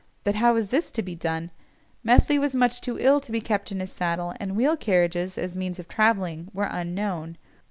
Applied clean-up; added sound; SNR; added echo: none; none; none; none.